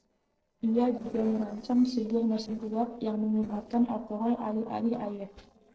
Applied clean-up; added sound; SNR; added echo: neural separator model SepFormer DNS4.